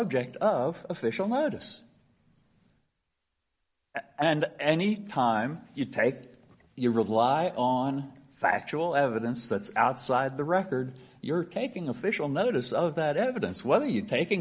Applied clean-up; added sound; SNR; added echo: none; none; none; none.